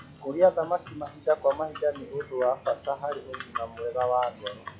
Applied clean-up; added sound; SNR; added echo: classical method log-MMSE.